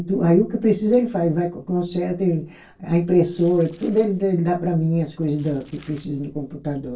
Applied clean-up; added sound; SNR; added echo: neural separator model SepFormer DNS4.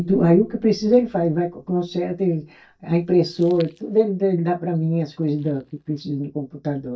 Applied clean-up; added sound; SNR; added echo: neural mask model DeepFilterNet 3.